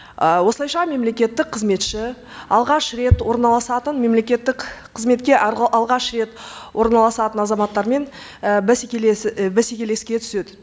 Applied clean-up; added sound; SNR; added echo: none; none; none; none.